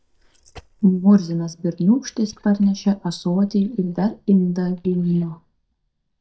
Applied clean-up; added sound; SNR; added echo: neural mask model DeepFilterNet 3.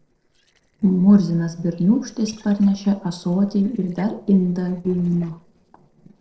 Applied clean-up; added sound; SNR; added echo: neural separator model SepFormer DNS4.